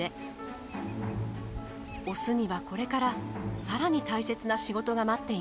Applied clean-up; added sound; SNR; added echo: none; none; none; none.